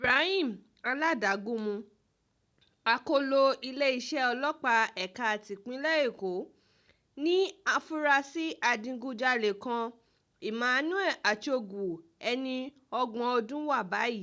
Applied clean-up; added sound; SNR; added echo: none; none; none; none.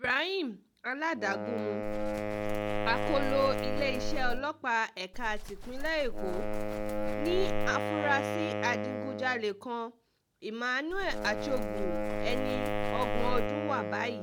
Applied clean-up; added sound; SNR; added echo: none; Livestock, farm animals, working animals + Wind instrument, woodwind instrument; -1 dB; none.